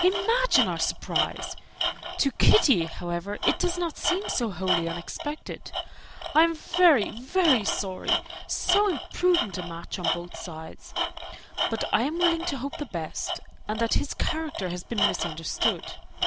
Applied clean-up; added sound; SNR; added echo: none; Tools; 5 dB; none.